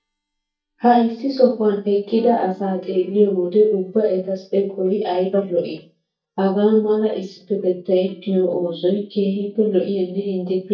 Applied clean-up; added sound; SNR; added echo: neural mask model DeepFilterNet 3.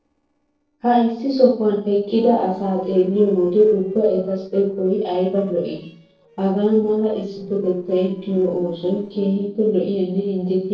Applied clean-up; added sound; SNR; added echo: neural separator model SepFormer DNS4.